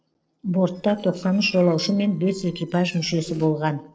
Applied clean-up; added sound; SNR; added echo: neural separator model SepFormer DNS4.